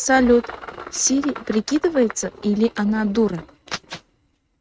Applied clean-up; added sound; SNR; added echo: neural mask model RNNoise.